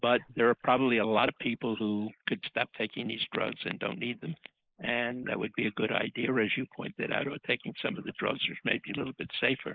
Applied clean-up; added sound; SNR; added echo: neural mask model Resemble Enhance denoiser.